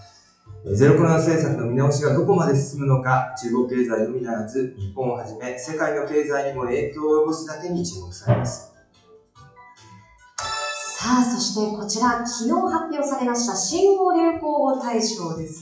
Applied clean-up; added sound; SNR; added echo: classical method WPE with log-MMSE.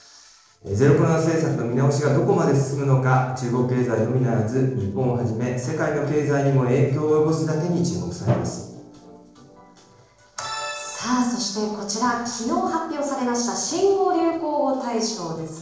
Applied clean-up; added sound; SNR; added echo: neural separator model SepFormer DNS4.